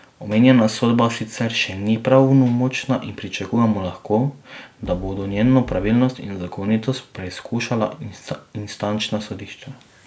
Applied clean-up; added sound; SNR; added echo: none; Fireworks; 16 dB; none.